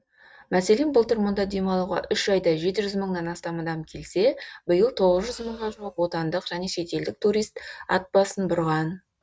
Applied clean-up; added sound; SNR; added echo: neural mask model RNNoise.